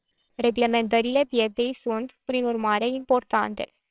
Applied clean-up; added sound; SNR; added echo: neural separator model SepFormer WHAMR!.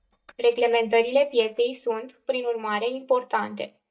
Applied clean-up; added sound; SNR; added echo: neural mask model DeepFilterNet 3.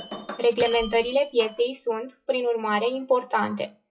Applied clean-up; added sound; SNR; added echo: classical method WPE with log-MMSE.